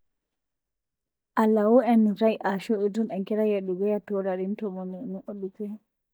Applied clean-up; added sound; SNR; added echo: neural mask model DeepFilterNet 3.